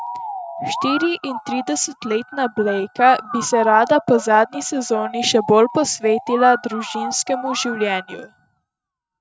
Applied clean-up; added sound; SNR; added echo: neural mask model RNNoise.